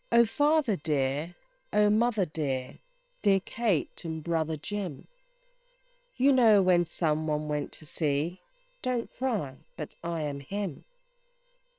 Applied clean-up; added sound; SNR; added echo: neural separator model SepFormer WHAM!.